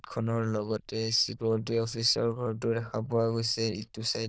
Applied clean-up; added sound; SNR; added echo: neural diffusion model UNIVERSE++.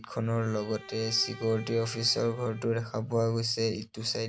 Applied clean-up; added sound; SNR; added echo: none; Bowed string instrument; 19 dB; none.